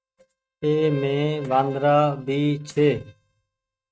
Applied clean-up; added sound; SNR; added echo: neural mask model RNNoise.